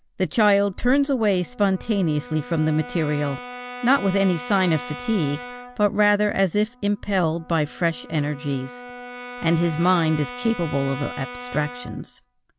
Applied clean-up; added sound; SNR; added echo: none; Brass instrument; 14 dB; none.